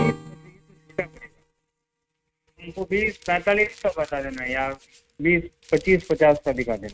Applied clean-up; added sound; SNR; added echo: neural mask model RNNoise.